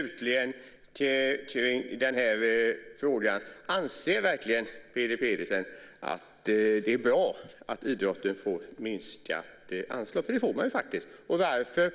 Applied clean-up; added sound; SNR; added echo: none; none; none; none.